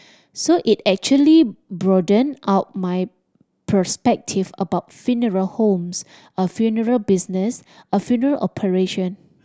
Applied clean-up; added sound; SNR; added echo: none; none; none; none.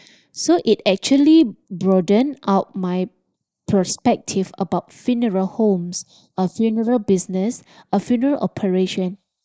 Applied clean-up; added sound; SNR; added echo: neural mask model Resemble Enhance denoiser.